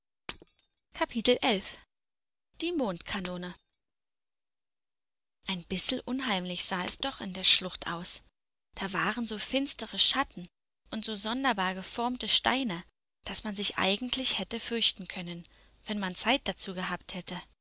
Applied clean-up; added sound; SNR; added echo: neural separator model SepFormer DNS4.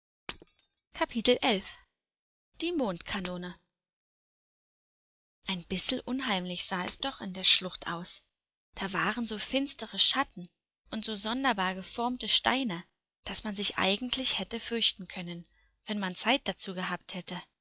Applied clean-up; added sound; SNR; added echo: classical method log-MMSE.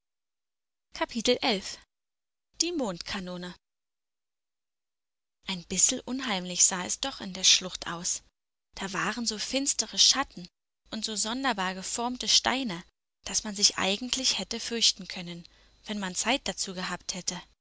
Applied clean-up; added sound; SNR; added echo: none; none; none; none.